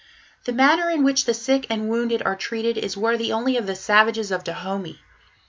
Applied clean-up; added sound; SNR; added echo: none; none; none; none.